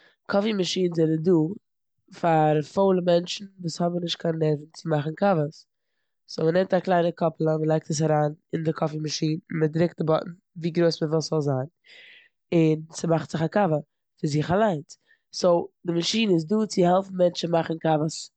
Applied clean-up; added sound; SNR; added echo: none; none; none; none.